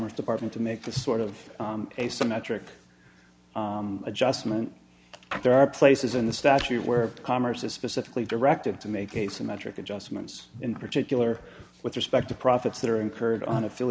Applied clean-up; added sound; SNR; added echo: none; none; none; none.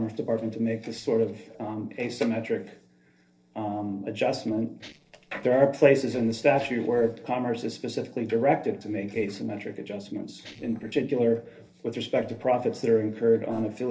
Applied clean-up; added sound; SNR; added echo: neural separator model SepFormer DNS4.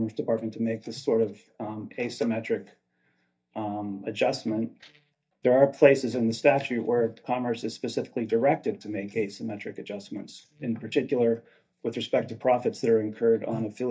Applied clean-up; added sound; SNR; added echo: neural mask model DeepFilterNet 3.